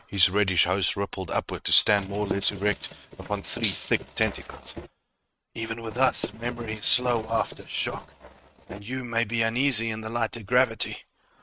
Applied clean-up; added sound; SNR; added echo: neural mask model RNNoise.